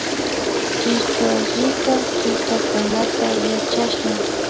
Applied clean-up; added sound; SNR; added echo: none; Toilet flush; -3 dB; none.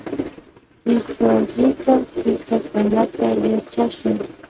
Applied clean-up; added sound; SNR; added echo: neural mask model RNNoise.